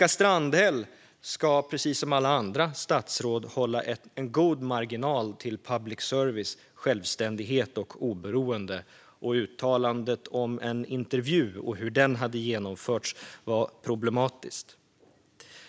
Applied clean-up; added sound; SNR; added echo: none; none; none; none.